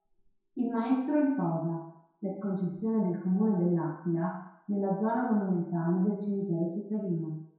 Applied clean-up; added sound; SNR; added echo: none; none; none; reverberation time 0.7 s.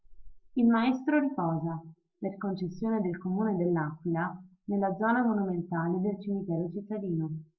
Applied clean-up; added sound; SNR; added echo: none; none; none; none.